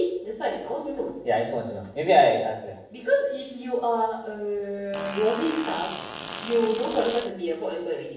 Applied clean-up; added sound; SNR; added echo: none; Fart; 9 dB; reverberation time 0.6 s.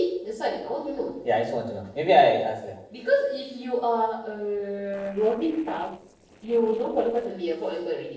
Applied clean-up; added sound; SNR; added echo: neural separator model SepFormer DNS4.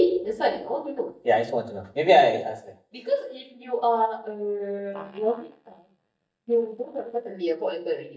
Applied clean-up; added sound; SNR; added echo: neural mask model DeepFilterNet 3.